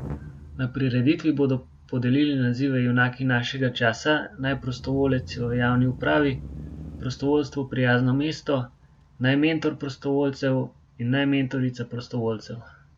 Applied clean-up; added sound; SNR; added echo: none; Engine starting / Accelerating, revving, vroom / Motor vehicle (road); 18 dB; none.